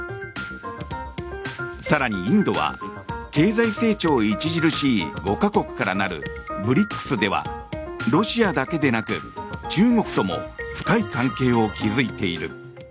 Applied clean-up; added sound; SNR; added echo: none; none; none; none.